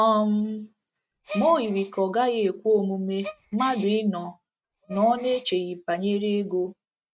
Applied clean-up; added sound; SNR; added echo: neural mask model RNNoise.